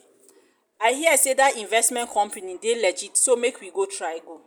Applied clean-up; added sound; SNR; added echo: none; Wild animals; 18 dB; none.